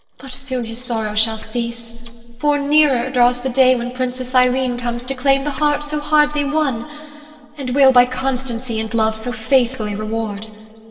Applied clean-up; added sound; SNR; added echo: neural separator model SepFormer DNS4.